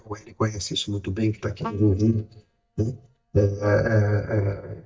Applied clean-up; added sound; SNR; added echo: neural mask model DeepFilterNet 3.